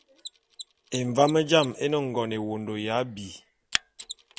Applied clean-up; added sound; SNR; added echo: none; Mechanisms; 13 dB; none.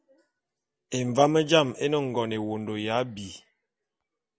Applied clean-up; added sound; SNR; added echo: none; none; none; none.